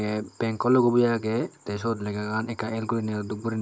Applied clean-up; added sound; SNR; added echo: none; none; none; none.